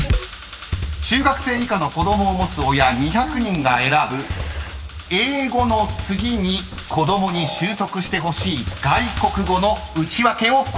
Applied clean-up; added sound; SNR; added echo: none; Knock / Wood; 19 dB; none.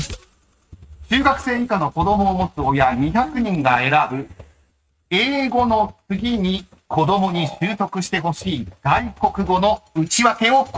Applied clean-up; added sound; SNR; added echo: neural mask model RNNoise.